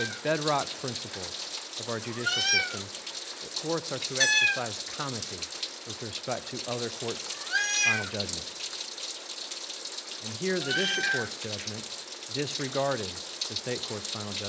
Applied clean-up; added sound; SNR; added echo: none; Meow; -3 dB; none.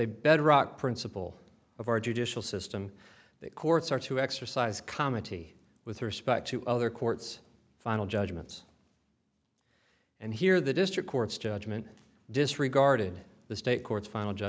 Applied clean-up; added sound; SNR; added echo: none; none; none; none.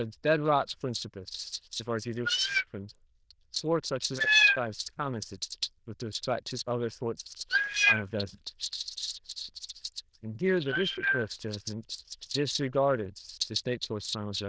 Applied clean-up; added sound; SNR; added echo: neural diffusion model UNIVERSE++.